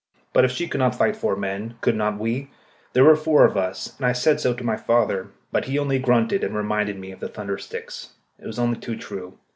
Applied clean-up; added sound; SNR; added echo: none; none; none; none.